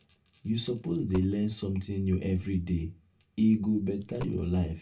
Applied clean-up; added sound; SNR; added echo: none; Coin (dropping); 20 dB; reverberation time 0.2 s.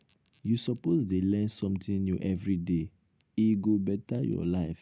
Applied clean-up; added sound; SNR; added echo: none; none; none; none.